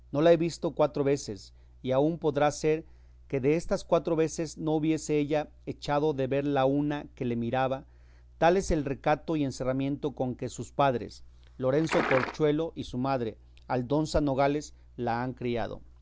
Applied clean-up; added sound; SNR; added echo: none; Liquid; 3 dB; none.